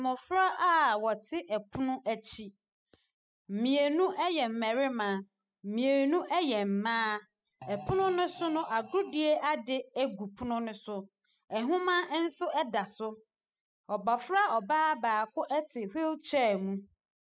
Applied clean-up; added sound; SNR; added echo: classical method spectral subtraction.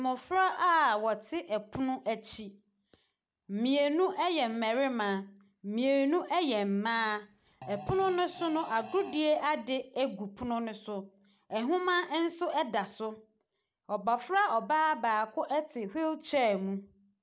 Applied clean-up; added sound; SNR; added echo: none; Fart; 17 dB; none.